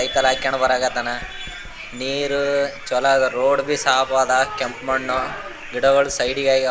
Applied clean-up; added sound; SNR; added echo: none; Writing; 20 dB; none.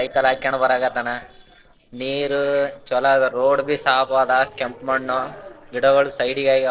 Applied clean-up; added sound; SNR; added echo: neural separator model SepFormer DNS4.